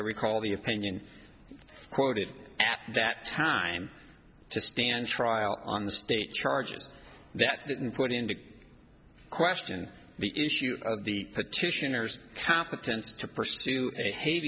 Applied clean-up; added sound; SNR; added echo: none; none; none; none.